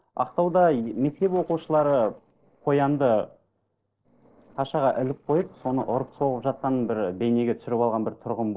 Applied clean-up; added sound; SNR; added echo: neural separator model SepFormer DNS4.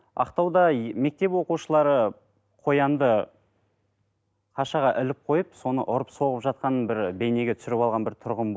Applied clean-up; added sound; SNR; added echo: none; none; none; none.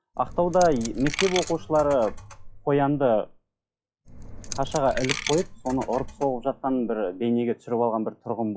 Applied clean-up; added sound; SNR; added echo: classical method WPE with log-MMSE.